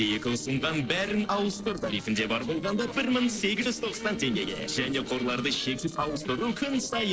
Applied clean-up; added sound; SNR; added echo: neural separator model SepFormer DNS4.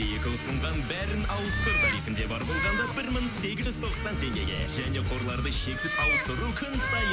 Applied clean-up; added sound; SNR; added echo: none; Meow; 5 dB; none.